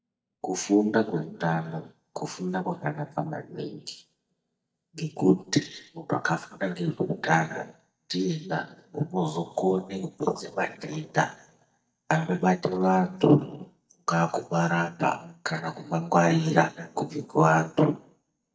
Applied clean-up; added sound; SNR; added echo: neural mask model DeepFilterNet 3.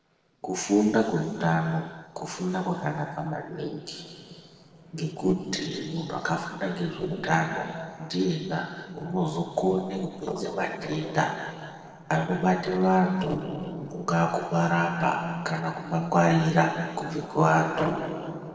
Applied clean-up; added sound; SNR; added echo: neural separator model SepFormer DNS4.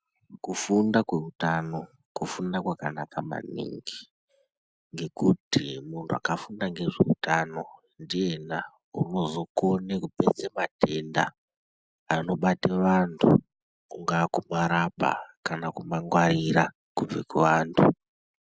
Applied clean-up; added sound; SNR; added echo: none; none; none; none.